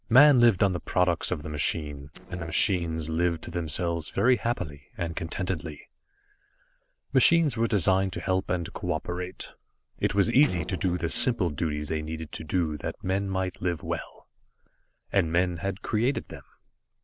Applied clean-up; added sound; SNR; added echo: neural separator model SepFormer DNS4.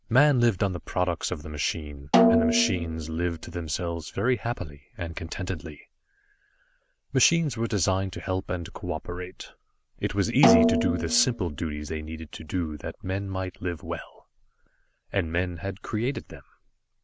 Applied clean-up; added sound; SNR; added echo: none; Snare drum; -2 dB; none.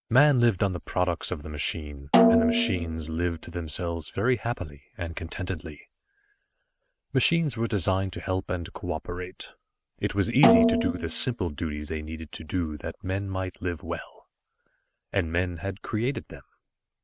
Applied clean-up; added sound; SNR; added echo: neural mask model RNNoise.